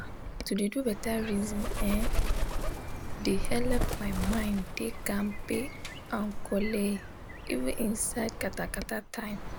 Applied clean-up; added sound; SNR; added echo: none; Bird; 0 dB; none.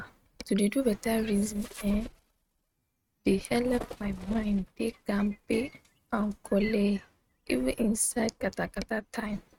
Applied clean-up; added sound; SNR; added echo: neural mask model RNNoise.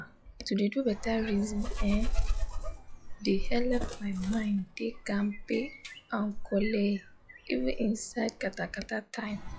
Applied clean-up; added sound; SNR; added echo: classical method log-MMSE.